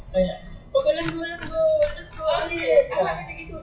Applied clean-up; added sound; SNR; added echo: classical method WPE with log-MMSE.